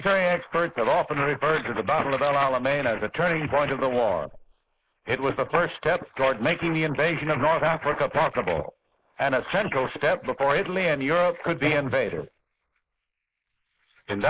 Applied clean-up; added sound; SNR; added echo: neural mask model Resemble Enhance denoiser.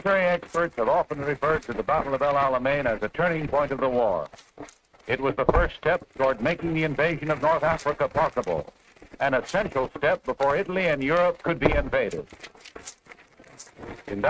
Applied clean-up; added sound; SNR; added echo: neural mask model RNNoise.